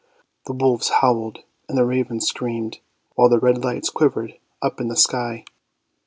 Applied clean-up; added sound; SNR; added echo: none; none; none; none.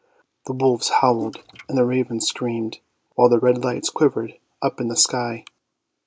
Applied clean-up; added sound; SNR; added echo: neural mask model Resemble Enhance denoiser.